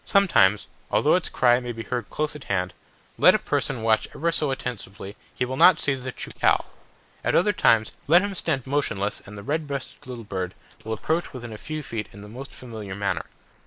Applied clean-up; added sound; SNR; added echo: neural mask model Resemble Enhance denoiser.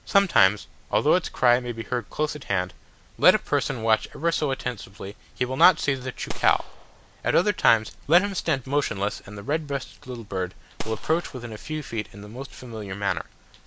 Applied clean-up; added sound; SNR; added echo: none; Gunshot, gunfire; 7 dB; none.